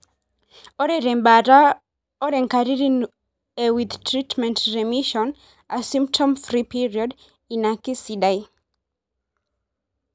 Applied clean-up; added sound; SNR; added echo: none; none; none; none.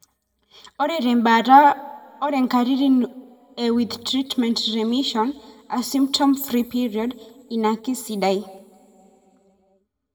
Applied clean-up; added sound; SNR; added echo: none; none; none; reverberation time 1.9 s.